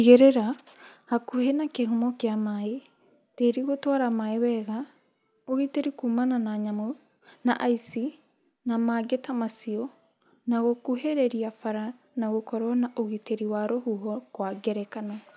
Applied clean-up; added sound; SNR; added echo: none; none; none; none.